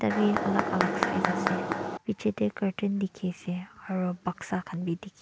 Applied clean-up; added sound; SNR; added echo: none; Mechanisms; -1 dB; none.